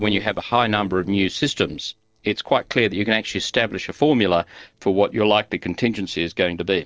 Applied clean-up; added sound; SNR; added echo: neural separator model SepFormer DNS4.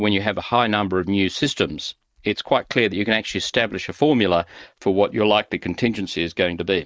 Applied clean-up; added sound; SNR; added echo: neural mask model Resemble Enhance denoiser.